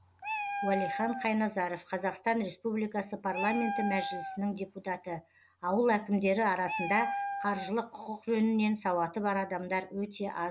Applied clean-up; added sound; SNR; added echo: none; Meow; 8 dB; none.